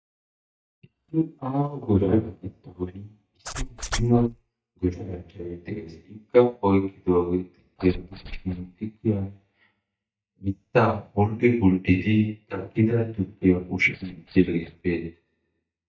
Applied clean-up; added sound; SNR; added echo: neural mask model DeepFilterNet 3.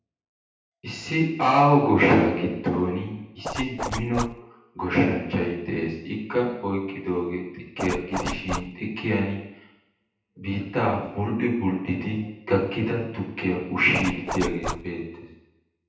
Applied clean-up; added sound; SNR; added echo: none; Zipper (clothing); 6 dB; reverberation time 0.8 s.